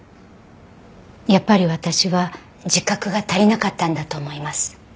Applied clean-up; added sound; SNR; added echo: none; none; none; none.